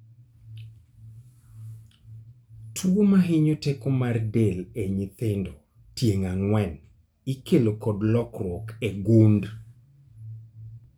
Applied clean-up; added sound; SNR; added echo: none; none; none; none.